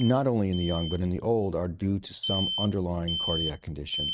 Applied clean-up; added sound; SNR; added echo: neural mask model RNNoise.